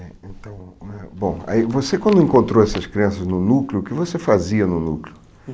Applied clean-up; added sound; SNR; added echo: none; none; none; none.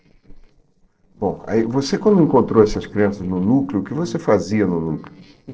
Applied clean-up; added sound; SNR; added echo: neural separator model SepFormer DNS4.